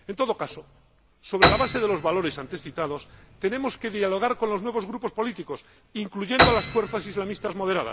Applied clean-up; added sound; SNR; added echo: none; Piano; 2 dB; none.